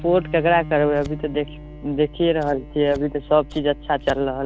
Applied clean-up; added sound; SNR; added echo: none; Scissors + Bowed string instrument; 14 dB; none.